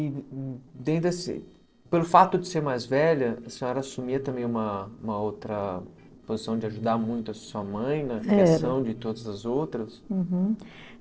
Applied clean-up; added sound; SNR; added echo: neural separator model SepFormer DNS4.